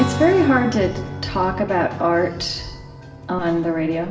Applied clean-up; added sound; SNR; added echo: none; Strum; 11 dB; reverberation time 1.0 s.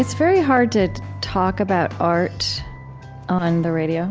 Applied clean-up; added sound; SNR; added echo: none; none; none; none.